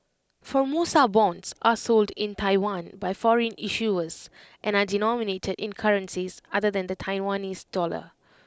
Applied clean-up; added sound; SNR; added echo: none; none; none; none.